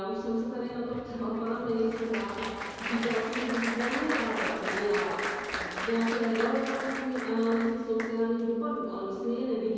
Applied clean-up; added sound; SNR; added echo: none; Applause; 7 dB; reverberation time 2.2 s.